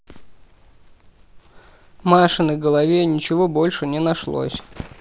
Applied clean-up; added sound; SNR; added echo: none; none; none; none.